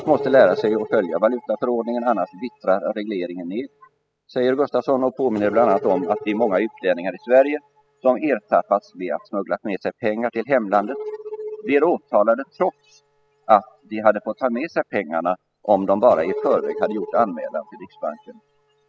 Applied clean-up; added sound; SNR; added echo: classical method spectral subtraction.